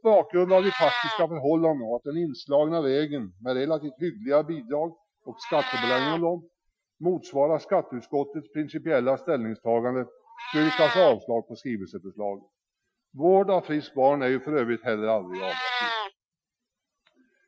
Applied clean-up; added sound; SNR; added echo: classical method Wiener filter.